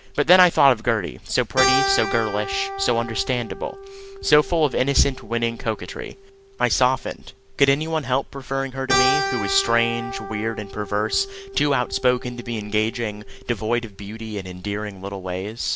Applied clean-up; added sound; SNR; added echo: none; Keyboard (musical); 8 dB; none.